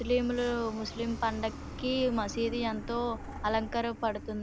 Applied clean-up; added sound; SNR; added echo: none; Truck; 10 dB; none.